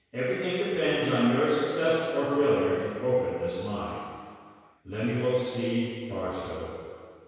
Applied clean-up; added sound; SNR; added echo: none; none; none; reverberation time 1.9 s.